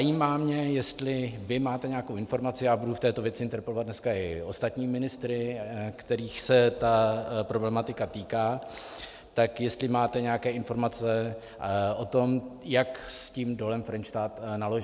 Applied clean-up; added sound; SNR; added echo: none; none; none; none.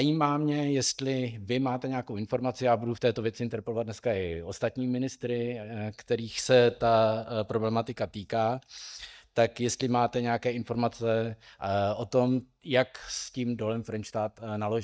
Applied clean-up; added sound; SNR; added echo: neural mask model DeepFilterNet 3.